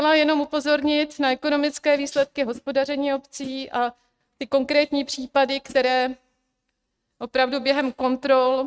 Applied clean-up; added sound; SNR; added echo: neural mask model RNNoise.